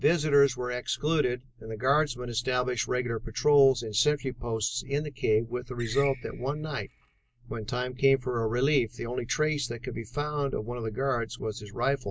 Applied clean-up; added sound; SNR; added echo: none; Screech; 17 dB; none.